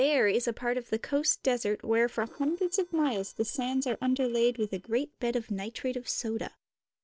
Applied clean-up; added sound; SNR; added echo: neural separator model SepFormer DNS4.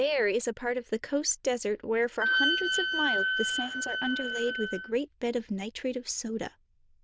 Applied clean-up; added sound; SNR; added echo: neural diffusion model UNIVERSE++.